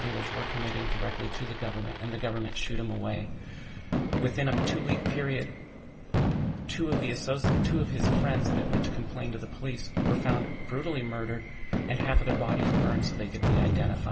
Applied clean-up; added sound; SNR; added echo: none; Fireworks; -2 dB; reverberation time 3.0 s.